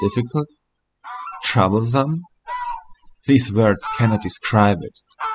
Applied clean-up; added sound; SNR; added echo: classical method spectral subtraction.